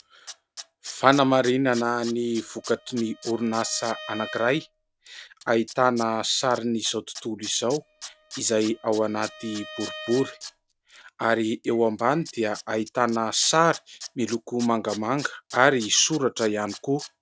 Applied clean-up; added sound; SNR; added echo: none; Tools + Bowed string instrument; 17 dB; none.